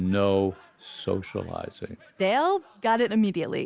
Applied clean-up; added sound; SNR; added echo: none; none; none; none.